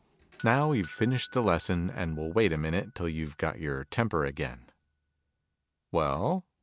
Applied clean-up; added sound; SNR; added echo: none; Doorbell; 14 dB; none.